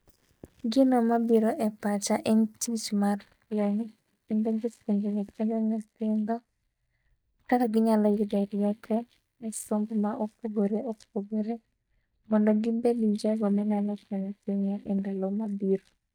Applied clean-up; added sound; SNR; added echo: neural mask model DeepFilterNet 3.